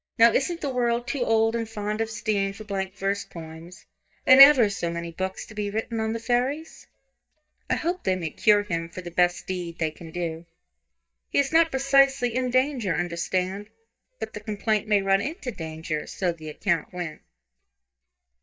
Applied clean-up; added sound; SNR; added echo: neural mask model DeepFilterNet 3.